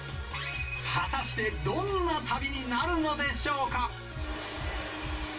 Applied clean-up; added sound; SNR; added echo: none; none; none; reverberation time 0.2 s.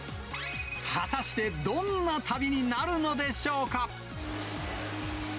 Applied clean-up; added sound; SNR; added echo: none; none; none; none.